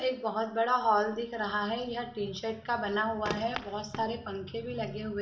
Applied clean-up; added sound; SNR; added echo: none; none; none; reverberation time 0.6 s.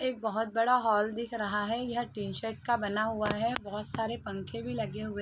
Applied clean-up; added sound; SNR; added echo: none; none; none; none.